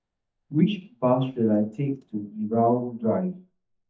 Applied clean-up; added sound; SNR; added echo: neural mask model DeepFilterNet 3.